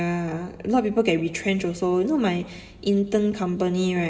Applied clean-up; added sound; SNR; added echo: none; none; none; reverberation time 1.1 s.